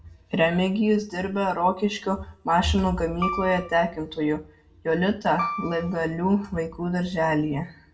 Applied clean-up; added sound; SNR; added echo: none; Piano; 9 dB; reverberation time 0.3 s.